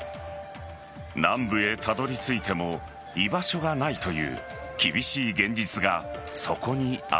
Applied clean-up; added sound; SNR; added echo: none; none; none; none.